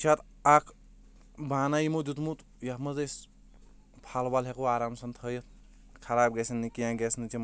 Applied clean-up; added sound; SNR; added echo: none; none; none; none.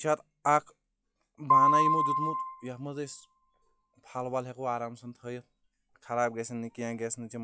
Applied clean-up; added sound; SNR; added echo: classical method log-MMSE.